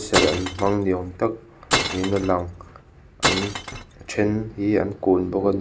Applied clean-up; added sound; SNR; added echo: none; Glass; 3 dB; none.